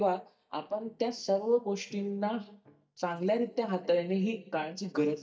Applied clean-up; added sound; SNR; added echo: neural mask model DeepFilterNet 3.